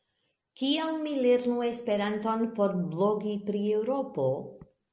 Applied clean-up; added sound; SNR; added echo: none; none; none; none.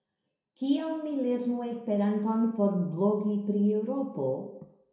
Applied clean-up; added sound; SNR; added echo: none; none; none; reverberation time 0.6 s.